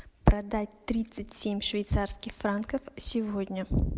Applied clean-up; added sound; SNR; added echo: none; none; none; none.